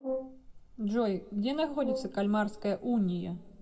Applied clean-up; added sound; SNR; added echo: none; Brass instrument; 10 dB; reverberation time 1.6 s.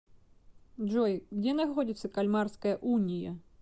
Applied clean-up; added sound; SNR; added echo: none; none; none; none.